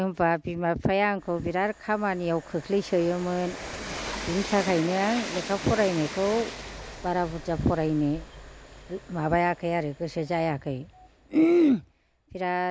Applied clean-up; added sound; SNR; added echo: none; Train; 13 dB; none.